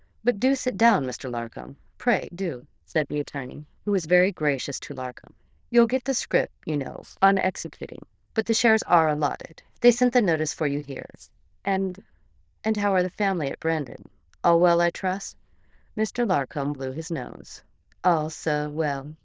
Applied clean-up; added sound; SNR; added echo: neural diffusion model UNIVERSE++.